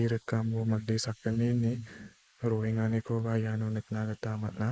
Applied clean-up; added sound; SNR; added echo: neural mask model Resemble Enhance denoiser.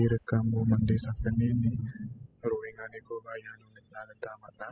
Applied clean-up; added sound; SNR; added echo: classical method spectral subtraction.